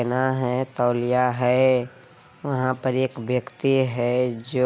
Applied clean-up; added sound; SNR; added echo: none; none; none; none.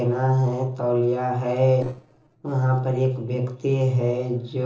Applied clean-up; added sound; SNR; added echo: neural separator model SepFormer DNS4.